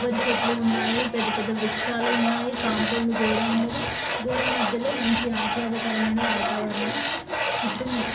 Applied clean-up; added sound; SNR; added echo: none; Tools; 1 dB; reverberation time 0.7 s.